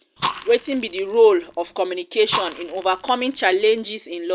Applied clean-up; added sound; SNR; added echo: none; Fire; 11 dB; none.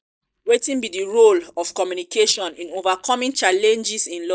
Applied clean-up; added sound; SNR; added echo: neural mask model DeepFilterNet 3.